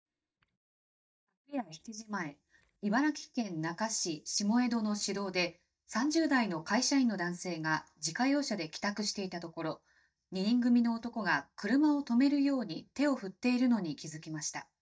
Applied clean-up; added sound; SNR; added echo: neural mask model DeepFilterNet 3.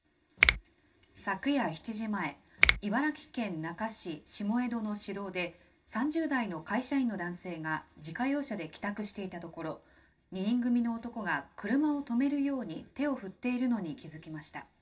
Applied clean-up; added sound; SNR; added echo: none; Finger snapping; -2 dB; reverberation time 0.2 s.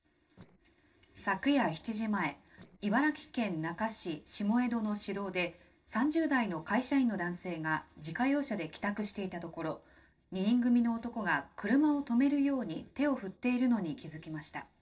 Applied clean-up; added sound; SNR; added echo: neural separator model SepFormer DNS4.